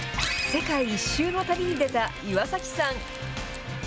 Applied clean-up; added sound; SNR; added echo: none; Crushing; 18 dB; none.